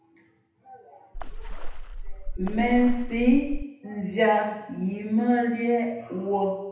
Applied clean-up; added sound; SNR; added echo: none; Water / Splash, splatter; 3 dB; reverberation time 0.9 s.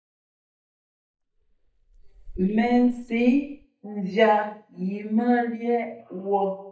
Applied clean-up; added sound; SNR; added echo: neural mask model DeepFilterNet 3.